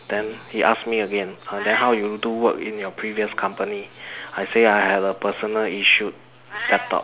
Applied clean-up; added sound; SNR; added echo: none; Meow; 14 dB; none.